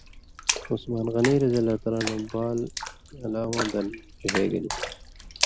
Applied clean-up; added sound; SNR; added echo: none; Splash, splatter; 6 dB; none.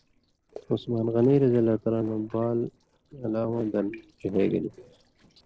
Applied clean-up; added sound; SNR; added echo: neural separator model SepFormer DNS4.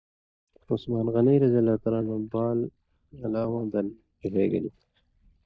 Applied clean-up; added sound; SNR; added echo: neural mask model DeepFilterNet 3.